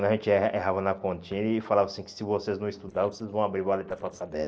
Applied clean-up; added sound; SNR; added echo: neural separator model SepFormer DNS4.